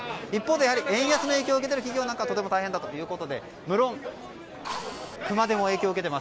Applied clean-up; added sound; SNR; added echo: none; Drill; 12 dB; none.